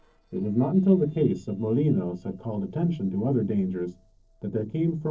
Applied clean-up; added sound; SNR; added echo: neural separator model SepFormer DNS4.